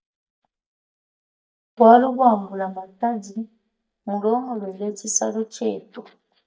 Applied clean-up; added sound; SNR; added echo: neural mask model DeepFilterNet 3.